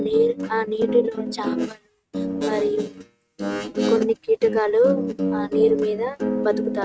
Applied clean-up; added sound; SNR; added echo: neural mask model RNNoise.